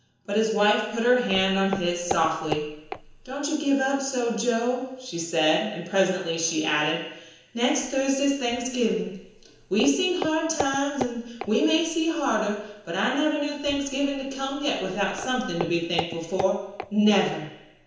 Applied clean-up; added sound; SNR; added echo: none; Walk, footsteps; 11 dB; reverberation time 1.0 s.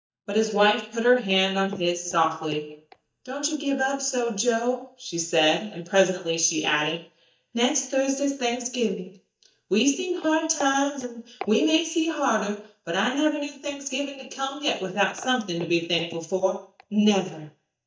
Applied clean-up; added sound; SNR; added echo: neural mask model DeepFilterNet 3.